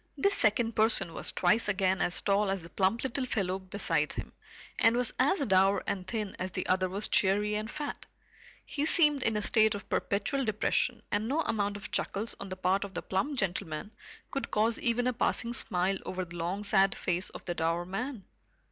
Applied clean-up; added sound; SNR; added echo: none; none; none; none.